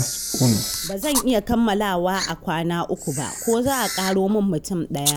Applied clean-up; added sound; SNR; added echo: none; Clock + Camera; 4 dB; none.